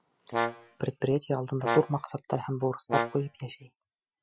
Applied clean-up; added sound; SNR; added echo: classical method Wiener filter.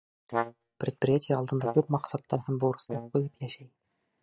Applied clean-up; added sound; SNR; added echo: neural mask model DeepFilterNet 3.